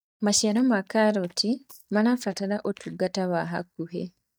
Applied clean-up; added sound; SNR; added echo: neural mask model DeepFilterNet 3.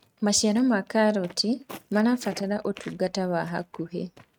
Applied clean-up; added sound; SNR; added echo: neural mask model RNNoise.